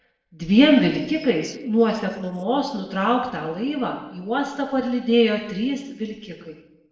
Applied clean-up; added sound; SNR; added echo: neural separator model SepFormer DNS4.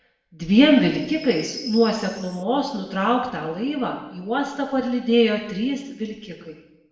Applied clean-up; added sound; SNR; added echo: none; Chirp, tweet; 16 dB; reverberation time 0.9 s.